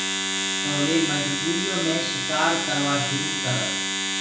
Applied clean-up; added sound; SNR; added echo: none; Domestic sounds, home sounds; -1 dB; reverberation time 0.5 s.